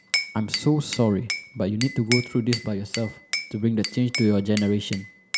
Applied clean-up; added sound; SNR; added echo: none; Glass / Bell; 8 dB; none.